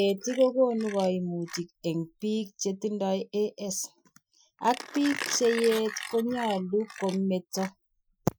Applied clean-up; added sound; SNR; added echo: classical method Wiener filter.